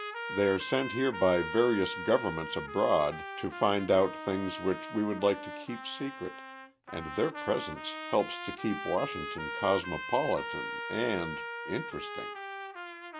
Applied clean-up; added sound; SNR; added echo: none; Trumpet; 8 dB; none.